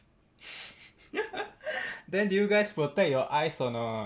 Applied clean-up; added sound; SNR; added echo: none; none; none; none.